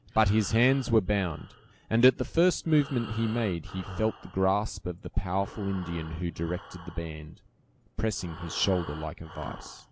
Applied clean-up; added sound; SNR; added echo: none; Breathing; 18 dB; none.